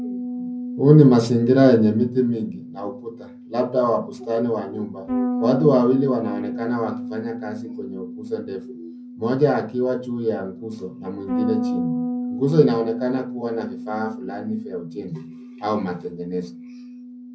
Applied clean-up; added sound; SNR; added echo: none; Bass guitar; 8 dB; reverberation time 0.4 s.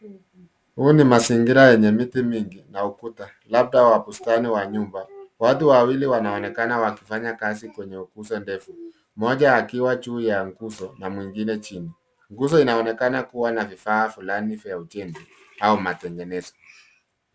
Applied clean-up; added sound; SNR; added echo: none; none; none; none.